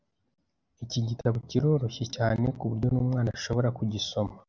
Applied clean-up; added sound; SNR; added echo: none; none; none; none.